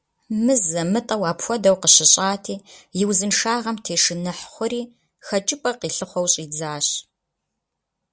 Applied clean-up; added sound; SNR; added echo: none; none; none; none.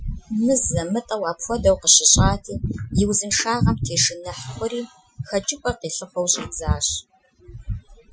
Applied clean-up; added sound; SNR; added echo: classical method Wiener filter.